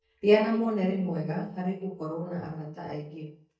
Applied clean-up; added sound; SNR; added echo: neural mask model DeepFilterNet 3.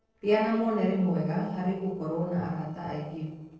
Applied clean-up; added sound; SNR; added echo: neural separator model SepFormer DNS4.